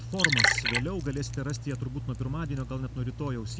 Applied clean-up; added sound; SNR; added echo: none; Liquid; -2 dB; none.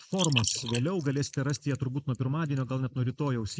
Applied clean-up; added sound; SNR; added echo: neural mask model Resemble Enhance denoiser.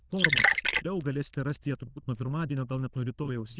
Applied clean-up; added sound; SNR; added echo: neural diffusion model UNIVERSE++.